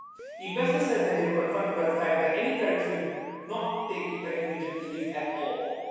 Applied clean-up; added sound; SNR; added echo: none; Alarm; 14 dB; reverberation time 1.9 s.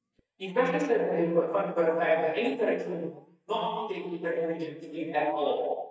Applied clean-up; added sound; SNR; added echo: neural mask model DeepFilterNet 3.